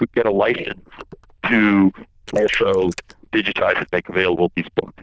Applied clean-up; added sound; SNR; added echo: neural diffusion model UNIVERSE++.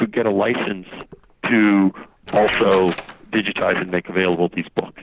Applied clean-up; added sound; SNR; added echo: none; Wood; 18 dB; none.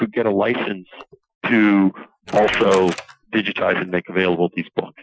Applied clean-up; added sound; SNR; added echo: classical method Wiener filter.